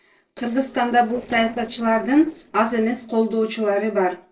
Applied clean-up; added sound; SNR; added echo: neural separator model SepFormer DNS4.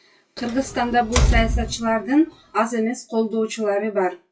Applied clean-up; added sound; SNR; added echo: classical method WPE with log-MMSE.